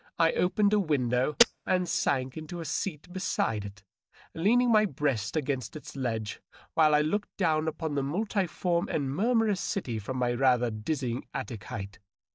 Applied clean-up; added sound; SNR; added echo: neural mask model DeepFilterNet 3.